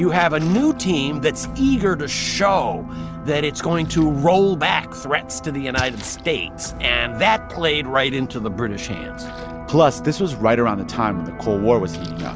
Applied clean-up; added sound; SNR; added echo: none; Splash, splatter + Door / Wood; 19 dB; none.